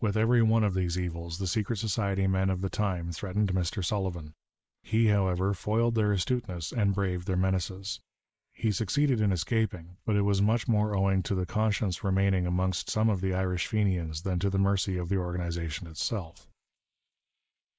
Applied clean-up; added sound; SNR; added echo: neural mask model Resemble Enhance denoiser.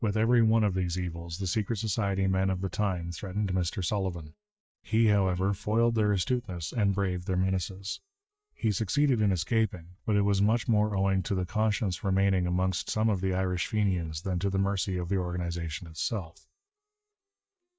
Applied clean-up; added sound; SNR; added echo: neural mask model DeepFilterNet 3.